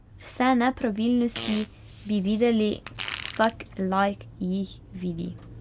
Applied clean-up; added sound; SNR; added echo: none; Fart; 11 dB; none.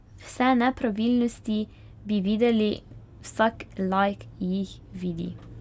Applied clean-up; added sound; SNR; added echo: none; none; none; none.